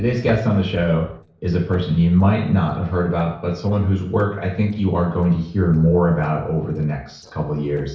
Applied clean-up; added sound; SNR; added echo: neural separator model SepFormer DNS4.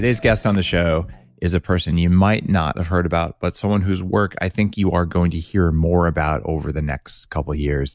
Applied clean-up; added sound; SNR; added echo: none; none; none; none.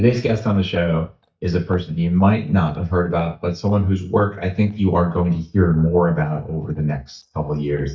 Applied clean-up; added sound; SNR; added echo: neural mask model DeepFilterNet 3.